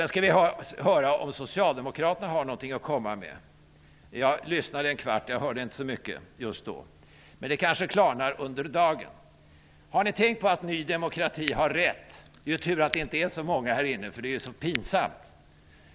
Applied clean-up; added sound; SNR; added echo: none; Scissors; 9 dB; none.